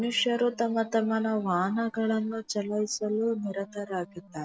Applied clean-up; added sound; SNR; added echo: neural separator model SepFormer DNS4.